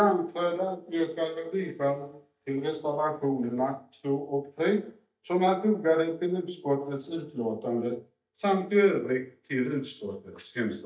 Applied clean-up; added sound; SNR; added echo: neural mask model DeepFilterNet 3.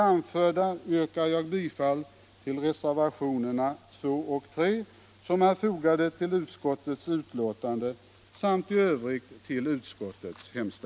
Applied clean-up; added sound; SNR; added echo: none; none; none; none.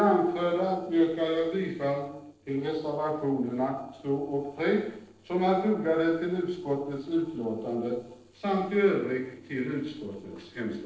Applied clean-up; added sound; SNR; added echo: neural separator model SepFormer DNS4.